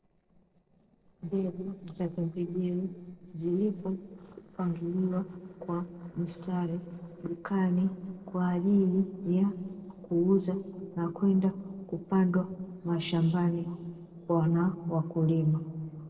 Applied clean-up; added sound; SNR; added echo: neural separator model SepFormer DNS4.